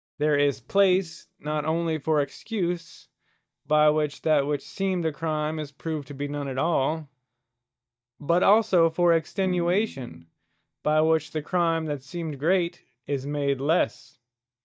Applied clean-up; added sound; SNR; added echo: neural mask model DeepFilterNet 3.